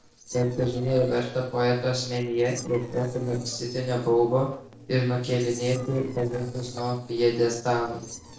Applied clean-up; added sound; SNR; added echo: neural separator model SepFormer DNS4.